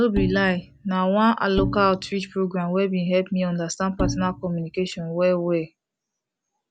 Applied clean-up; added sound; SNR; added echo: none; Bowed string instrument; 8 dB; none.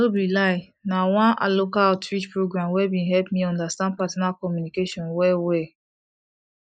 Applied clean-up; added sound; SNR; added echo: neural mask model Resemble Enhance denoiser.